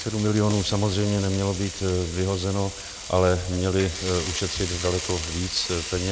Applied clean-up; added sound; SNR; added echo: none; Frying (food); 10 dB; none.